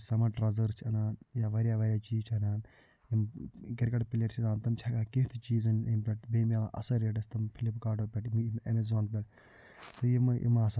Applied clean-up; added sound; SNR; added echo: none; none; none; none.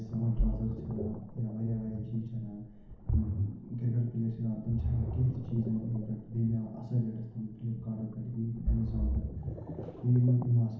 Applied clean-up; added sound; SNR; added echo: none; Ocean; 4 dB; reverberation time 1.0 s.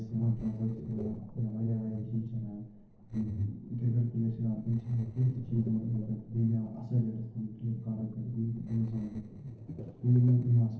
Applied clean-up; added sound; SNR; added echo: neural separator model SepFormer DNS4.